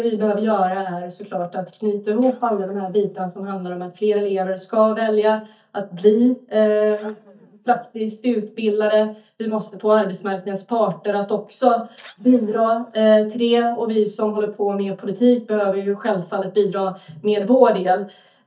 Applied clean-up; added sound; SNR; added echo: neural mask model DeepFilterNet 3.